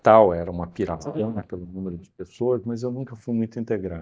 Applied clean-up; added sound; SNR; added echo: neural mask model DeepFilterNet 3.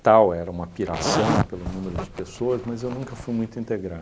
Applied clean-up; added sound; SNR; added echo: none; Zipper (clothing); 6 dB; none.